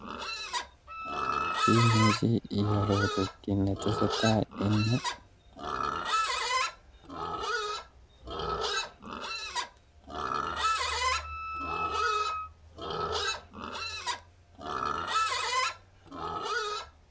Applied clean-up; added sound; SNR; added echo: none; Livestock, farm animals, working animals + Wind instrument, woodwind instrument; -1 dB; none.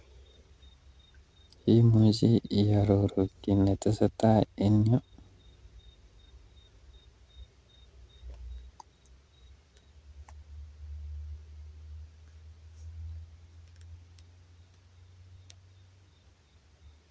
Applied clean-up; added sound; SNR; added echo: none; none; none; none.